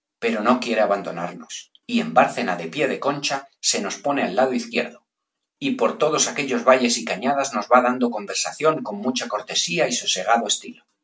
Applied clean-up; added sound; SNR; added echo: none; none; none; none.